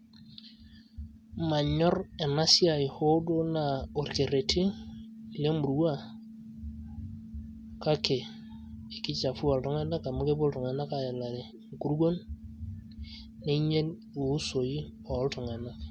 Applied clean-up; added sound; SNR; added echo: none; none; none; none.